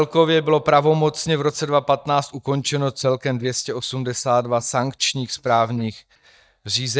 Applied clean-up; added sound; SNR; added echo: neural mask model DeepFilterNet 3.